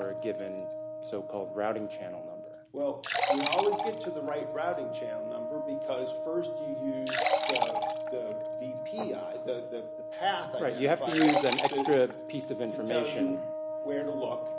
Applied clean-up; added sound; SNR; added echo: none; Wind instrument, woodwind instrument + Liquid; 1 dB; none.